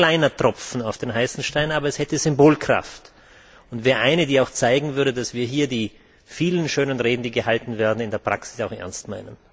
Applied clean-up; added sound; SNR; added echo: none; none; none; none.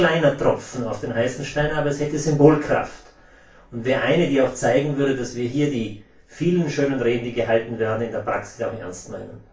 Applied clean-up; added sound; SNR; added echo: none; none; none; reverberation time 0.3 s.